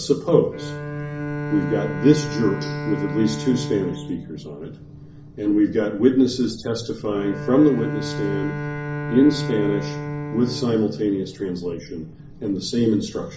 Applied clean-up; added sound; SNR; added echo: none; Bowed string instrument; 9 dB; reverberation time 0.5 s.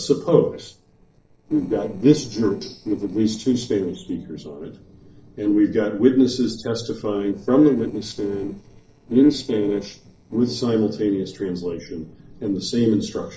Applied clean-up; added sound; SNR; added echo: neural separator model SepFormer DNS4.